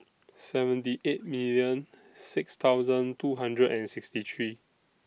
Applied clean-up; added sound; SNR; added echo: none; none; none; none.